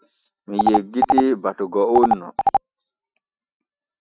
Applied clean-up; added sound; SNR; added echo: neural mask model RNNoise.